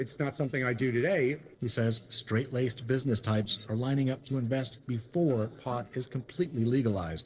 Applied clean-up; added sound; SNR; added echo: neural separator model SepFormer DNS4.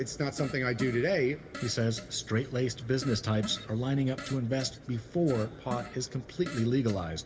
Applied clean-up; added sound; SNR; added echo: none; Fart; 15 dB; reverberation time 1.1 s.